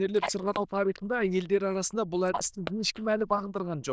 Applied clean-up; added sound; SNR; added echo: neural diffusion model UNIVERSE++.